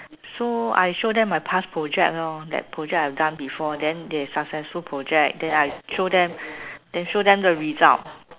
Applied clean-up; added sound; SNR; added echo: none; none; none; none.